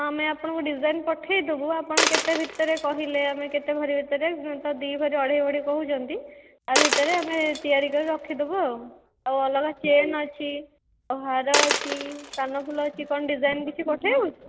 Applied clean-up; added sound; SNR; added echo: none; Coin (dropping); 7 dB; none.